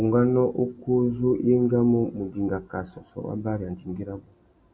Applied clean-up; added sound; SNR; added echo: none; none; none; none.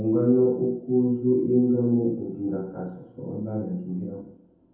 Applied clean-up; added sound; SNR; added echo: none; none; none; reverberation time 0.7 s.